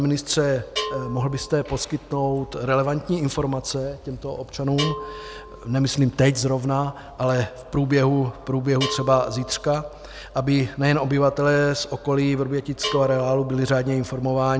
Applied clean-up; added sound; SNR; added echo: none; Bell; 15 dB; none.